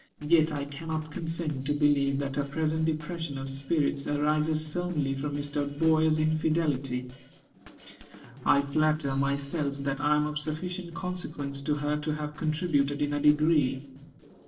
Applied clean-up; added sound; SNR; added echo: neural separator model SepFormer DNS4.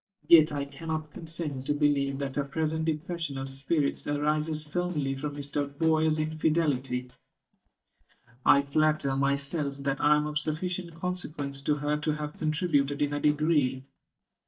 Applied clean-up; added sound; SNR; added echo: neural mask model DeepFilterNet 3.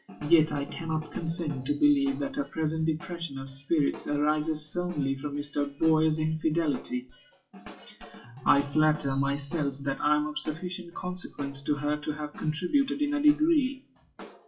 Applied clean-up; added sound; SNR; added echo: classical method WPE with log-MMSE.